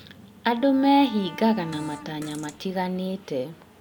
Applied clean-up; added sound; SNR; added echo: none; Fart + Bowed string instrument; 17 dB; none.